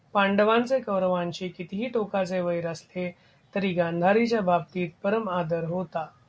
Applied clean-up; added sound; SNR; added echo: none; none; none; none.